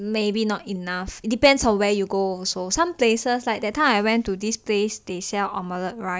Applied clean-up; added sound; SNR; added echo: none; none; none; none.